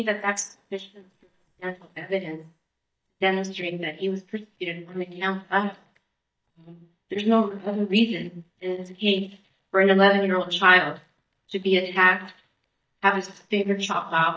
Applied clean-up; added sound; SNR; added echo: neural mask model DeepFilterNet 3.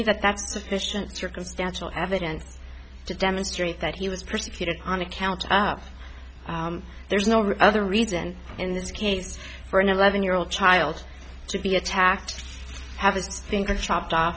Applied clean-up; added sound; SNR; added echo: none; none; none; none.